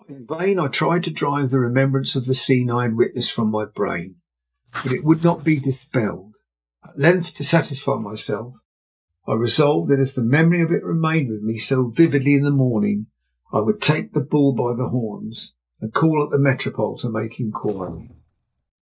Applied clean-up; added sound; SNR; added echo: neural mask model DeepFilterNet 3.